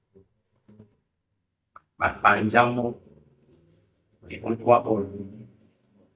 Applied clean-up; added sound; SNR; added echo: neural mask model DeepFilterNet 3.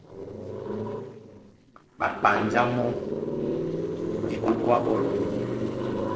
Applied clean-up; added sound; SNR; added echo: neural separator model SepFormer DNS4.